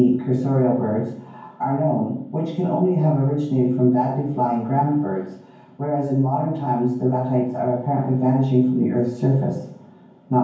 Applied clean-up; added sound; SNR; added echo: none; none; none; reverberation time 0.9 s.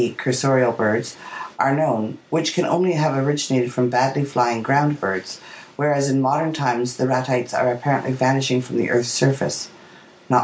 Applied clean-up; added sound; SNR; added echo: none; none; none; none.